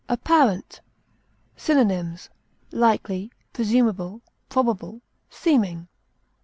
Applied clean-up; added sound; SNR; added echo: none; none; none; none.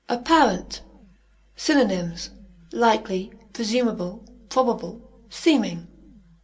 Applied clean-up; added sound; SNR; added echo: none; none; none; reverberation time 0.2 s.